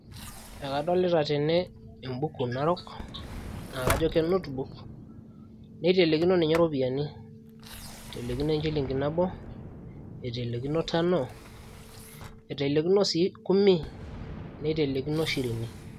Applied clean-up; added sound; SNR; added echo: none; Sliding door + Boom; 13 dB; none.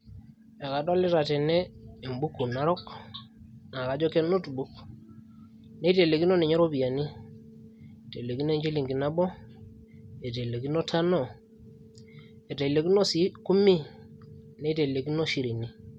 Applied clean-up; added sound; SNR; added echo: none; none; none; none.